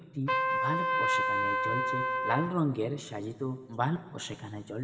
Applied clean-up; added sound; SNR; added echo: none; Trumpet; -2 dB; reverberation time 1.9 s.